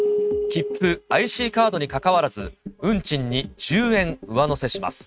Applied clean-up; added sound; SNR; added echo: neural mask model RNNoise.